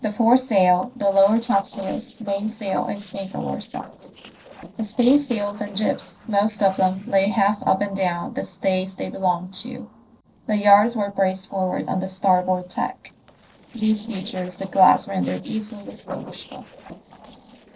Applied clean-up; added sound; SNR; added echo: neural separator model SepFormer DNS4.